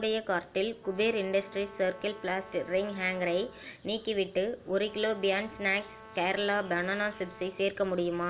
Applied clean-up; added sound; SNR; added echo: none; Brass instrument; 20 dB; none.